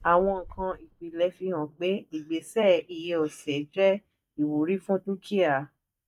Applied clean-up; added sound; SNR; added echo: neural mask model DeepFilterNet 3.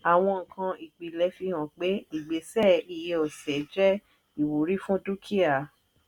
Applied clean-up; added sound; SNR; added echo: none; none; none; none.